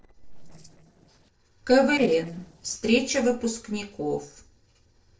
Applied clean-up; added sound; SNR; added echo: neural separator model SepFormer DNS4.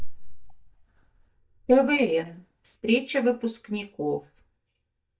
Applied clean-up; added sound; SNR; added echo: neural mask model DeepFilterNet 3.